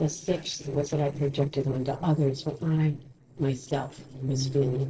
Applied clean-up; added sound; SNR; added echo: neural separator model SepFormer DNS4.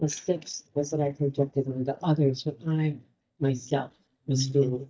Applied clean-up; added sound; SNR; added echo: neural mask model DeepFilterNet 3.